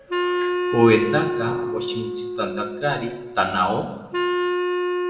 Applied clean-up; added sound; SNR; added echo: none; Wind instrument, woodwind instrument; 1 dB; reverberation time 0.8 s.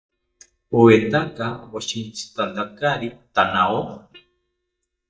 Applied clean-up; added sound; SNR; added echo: neural mask model DeepFilterNet 3.